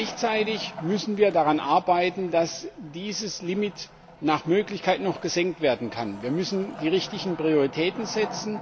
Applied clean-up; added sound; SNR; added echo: none; Wood; 16 dB; none.